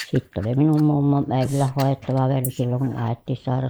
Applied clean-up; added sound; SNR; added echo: neural mask model Resemble Enhance denoiser.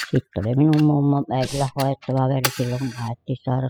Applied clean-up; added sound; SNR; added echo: classical method spectral subtraction.